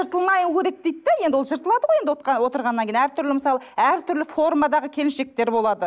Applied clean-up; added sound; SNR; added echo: none; none; none; none.